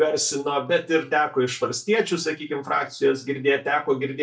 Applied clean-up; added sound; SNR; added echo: neural mask model DeepFilterNet 3.